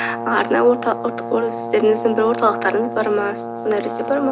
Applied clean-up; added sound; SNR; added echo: none; Brass instrument; 8 dB; none.